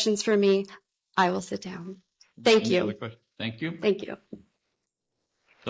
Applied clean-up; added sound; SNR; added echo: neural mask model Resemble Enhance denoiser.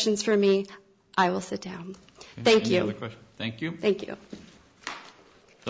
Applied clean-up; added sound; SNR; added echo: none; none; none; none.